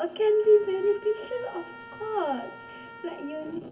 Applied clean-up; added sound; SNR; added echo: none; Trumpet; 18 dB; reverberation time 0.3 s.